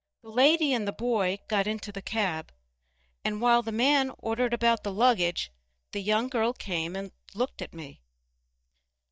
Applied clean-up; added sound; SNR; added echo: neural mask model DeepFilterNet 3.